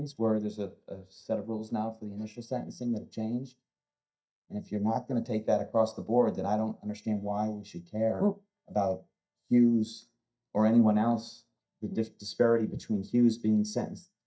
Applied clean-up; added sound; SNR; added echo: neural mask model DeepFilterNet 3.